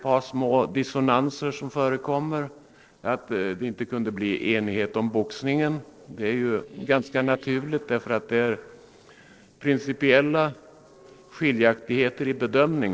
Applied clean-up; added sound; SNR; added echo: neural separator model SepFormer DNS4.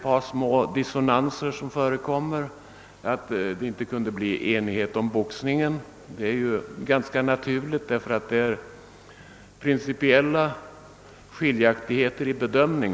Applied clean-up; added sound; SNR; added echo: none; none; none; none.